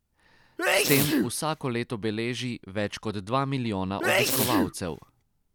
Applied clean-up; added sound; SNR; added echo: none; Sneeze; -3 dB; none.